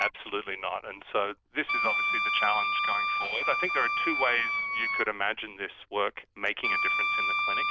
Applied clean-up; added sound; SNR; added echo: neural diffusion model UNIVERSE++.